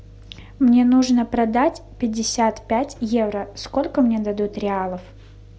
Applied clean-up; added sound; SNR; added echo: none; none; none; none.